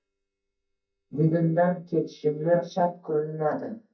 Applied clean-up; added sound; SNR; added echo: neural mask model DeepFilterNet 3.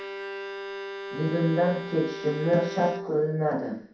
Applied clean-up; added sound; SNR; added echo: none; Bowed string instrument; 9 dB; reverberation time 0.7 s.